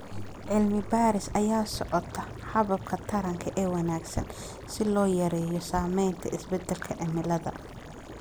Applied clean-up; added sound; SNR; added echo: none; Liquid; 16 dB; none.